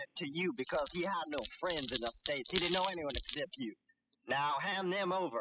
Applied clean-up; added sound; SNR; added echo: classical method spectral subtraction.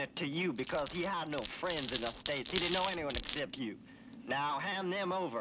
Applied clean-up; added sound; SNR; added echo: none; Glass; -3 dB; none.